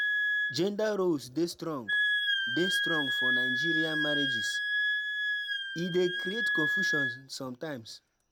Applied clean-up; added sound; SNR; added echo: none; Wind instrument, woodwind instrument; -3 dB; none.